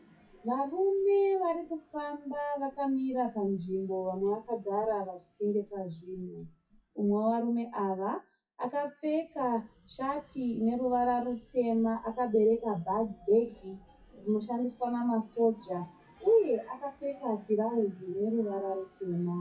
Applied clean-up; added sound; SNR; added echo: classical method WPE with log-MMSE.